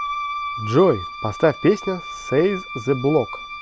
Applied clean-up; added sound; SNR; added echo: none; Wind instrument, woodwind instrument; 9 dB; none.